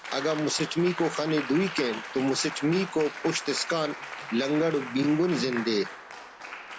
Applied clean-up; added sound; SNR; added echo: none; Applause; 11 dB; none.